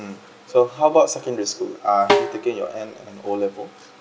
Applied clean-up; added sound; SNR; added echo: none; Snare drum; 2 dB; none.